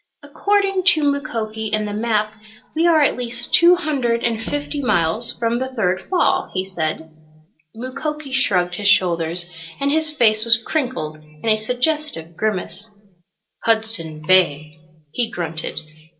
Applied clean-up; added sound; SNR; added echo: none; none; none; reverberation time 0.2 s.